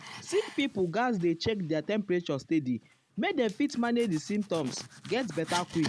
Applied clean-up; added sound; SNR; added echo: none; Domestic sounds, home sounds; 16 dB; none.